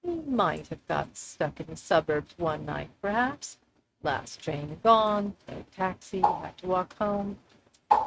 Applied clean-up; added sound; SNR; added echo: neural mask model RNNoise.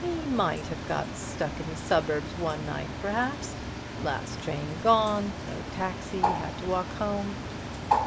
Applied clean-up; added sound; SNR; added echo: none; Bird; 3 dB; none.